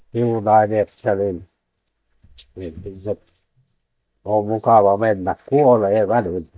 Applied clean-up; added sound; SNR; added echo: neural mask model DeepFilterNet 3.